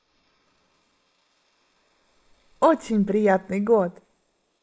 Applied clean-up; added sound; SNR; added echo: neural mask model Resemble Enhance denoiser.